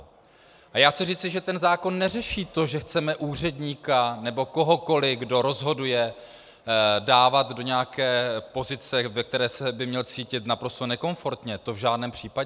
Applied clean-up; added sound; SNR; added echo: none; none; none; none.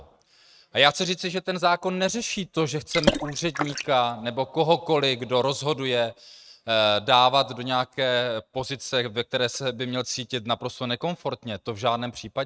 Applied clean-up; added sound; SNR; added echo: neural mask model RNNoise.